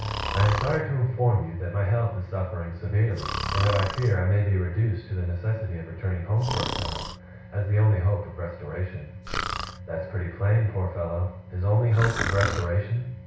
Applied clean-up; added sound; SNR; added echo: none; Breathing; 9 dB; reverberation time 0.6 s.